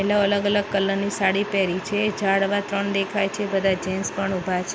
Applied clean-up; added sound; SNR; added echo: none; none; none; none.